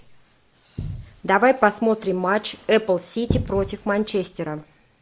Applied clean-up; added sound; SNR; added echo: none; none; none; none.